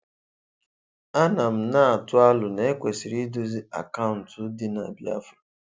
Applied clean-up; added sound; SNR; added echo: none; none; none; none.